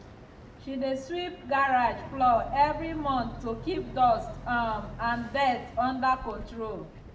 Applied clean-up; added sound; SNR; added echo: none; Boat, Water vehicle; 14 dB; reverberation time 0.6 s.